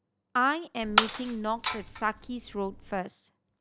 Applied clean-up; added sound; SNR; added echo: none; Shatter; 0 dB; none.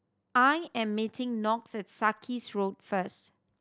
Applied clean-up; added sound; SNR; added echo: none; none; none; none.